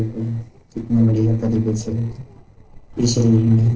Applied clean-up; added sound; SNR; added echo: neural separator model SepFormer DNS4.